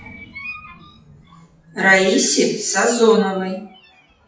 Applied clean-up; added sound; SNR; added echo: classical method WPE with log-MMSE.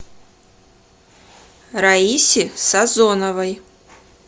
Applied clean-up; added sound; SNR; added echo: none; none; none; none.